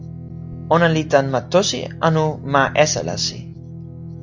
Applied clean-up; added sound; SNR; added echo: none; Guitar; 12 dB; none.